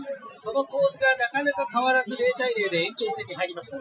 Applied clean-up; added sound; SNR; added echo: classical method Wiener filter.